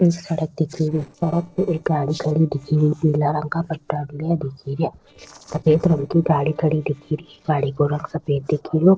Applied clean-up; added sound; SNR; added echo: neural separator model SepFormer DNS4.